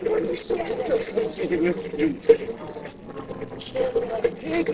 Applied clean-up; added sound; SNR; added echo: neural separator model SepFormer DNS4.